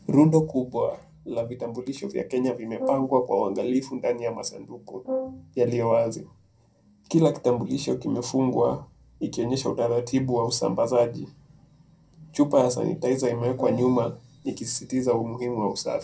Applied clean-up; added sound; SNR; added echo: none; Brass instrument; 10 dB; reverberation time 0.2 s.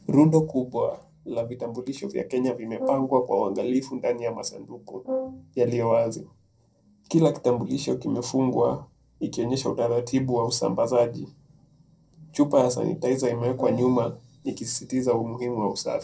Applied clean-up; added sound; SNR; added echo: neural separator model SepFormer DNS4.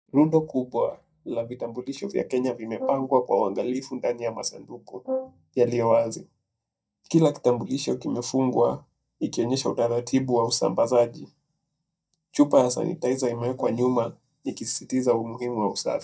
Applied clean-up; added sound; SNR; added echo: neural mask model DeepFilterNet 3.